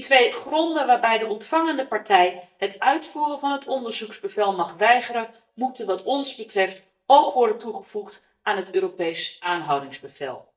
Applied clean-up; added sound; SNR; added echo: neural mask model DeepFilterNet 3.